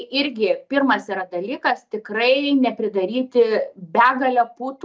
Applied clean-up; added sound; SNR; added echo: none; none; none; none.